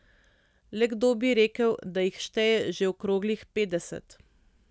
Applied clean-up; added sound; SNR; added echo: none; none; none; none.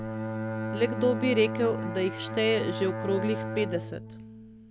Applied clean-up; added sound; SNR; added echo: none; Bowed string instrument; 4 dB; none.